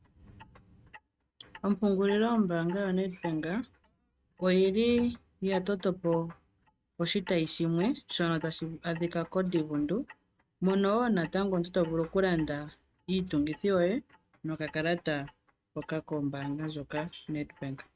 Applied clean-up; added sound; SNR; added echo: neural mask model RNNoise.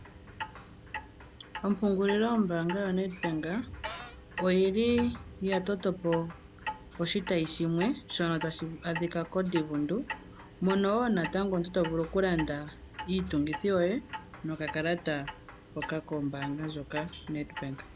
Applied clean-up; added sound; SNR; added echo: none; Clock + Cupboard open or close; 12 dB; none.